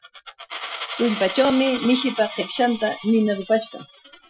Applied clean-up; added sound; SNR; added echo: classical method Wiener filter.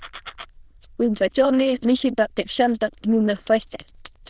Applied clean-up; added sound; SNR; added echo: neural diffusion model UNIVERSE++.